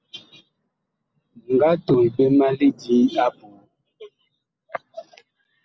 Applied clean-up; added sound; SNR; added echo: none; none; none; none.